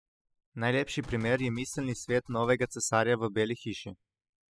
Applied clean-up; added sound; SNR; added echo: classical method spectral subtraction.